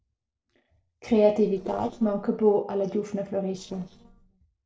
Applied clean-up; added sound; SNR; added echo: neural separator model SepFormer DNS4.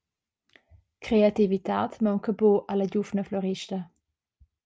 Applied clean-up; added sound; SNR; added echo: none; none; none; none.